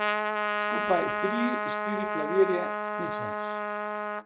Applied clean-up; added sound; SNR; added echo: none; Trumpet; -2 dB; none.